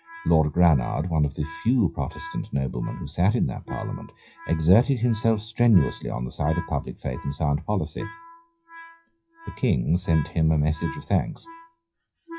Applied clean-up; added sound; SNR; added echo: classical method WPE with log-MMSE.